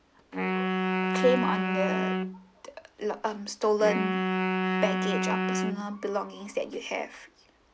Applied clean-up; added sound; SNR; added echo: none; Wind instrument, woodwind instrument; -2 dB; none.